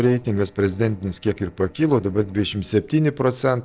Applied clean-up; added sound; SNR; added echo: neural separator model SepFormer DNS4.